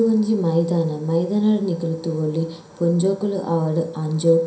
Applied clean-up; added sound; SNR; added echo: none; none; none; reverberation time 0.5 s.